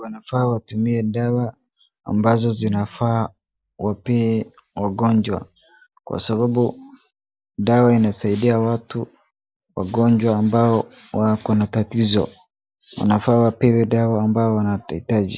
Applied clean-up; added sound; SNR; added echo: neural mask model Resemble Enhance denoiser.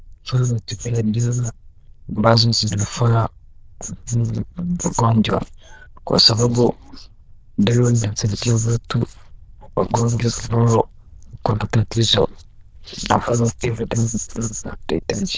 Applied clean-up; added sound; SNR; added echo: neural diffusion model UNIVERSE++.